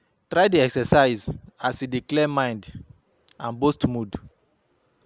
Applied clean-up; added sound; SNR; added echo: none; none; none; none.